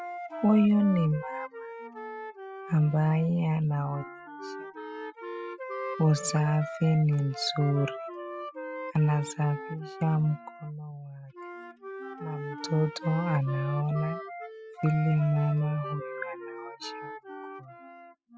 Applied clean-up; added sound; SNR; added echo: classical method spectral subtraction.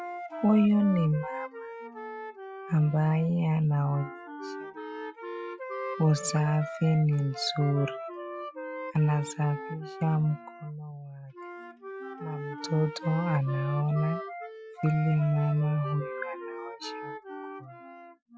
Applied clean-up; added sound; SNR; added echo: classical method Wiener filter.